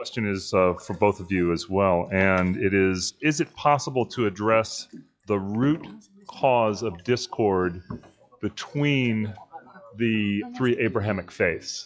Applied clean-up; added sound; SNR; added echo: classical method log-MMSE.